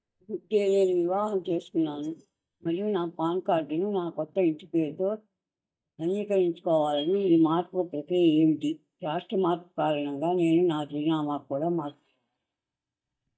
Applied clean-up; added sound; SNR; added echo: neural mask model DeepFilterNet 3.